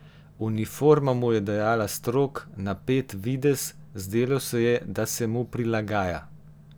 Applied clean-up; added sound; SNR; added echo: none; none; none; none.